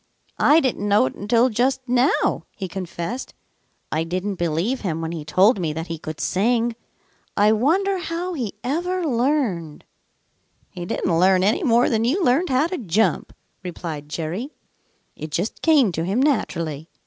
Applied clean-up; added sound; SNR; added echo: none; none; none; none.